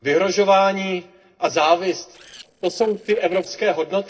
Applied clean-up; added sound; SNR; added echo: neural separator model SepFormer DNS4.